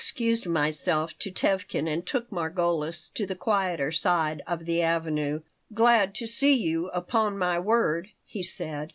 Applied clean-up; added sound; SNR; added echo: none; none; none; none.